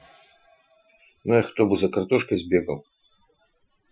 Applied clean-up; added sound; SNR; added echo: classical method Wiener filter.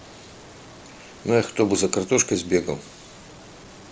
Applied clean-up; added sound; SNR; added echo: none; none; none; none.